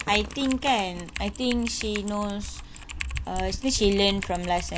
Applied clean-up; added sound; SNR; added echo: none; Typing; 10 dB; none.